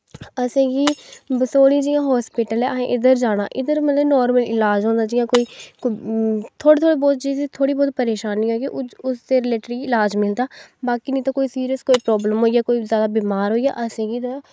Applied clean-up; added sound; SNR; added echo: neural mask model RNNoise.